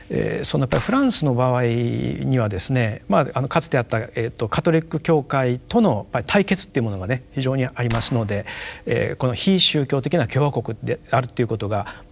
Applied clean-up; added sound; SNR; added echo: none; Clapping; 14 dB; none.